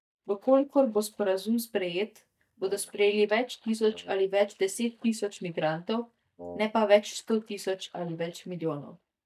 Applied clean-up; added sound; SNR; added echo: neural mask model DeepFilterNet 3.